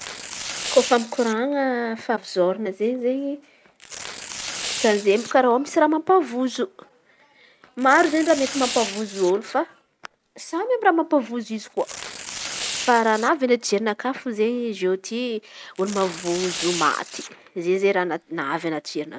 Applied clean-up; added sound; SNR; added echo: none; Tearing; 13 dB; none.